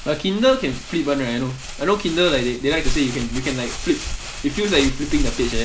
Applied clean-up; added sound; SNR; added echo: none; Crumpling, crinkling; 6 dB; none.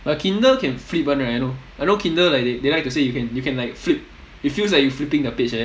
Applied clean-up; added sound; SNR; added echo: none; none; none; none.